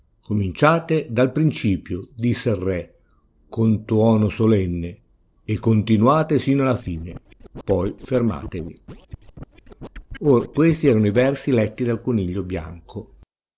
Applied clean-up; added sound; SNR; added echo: neural separator model SepFormer DNS4.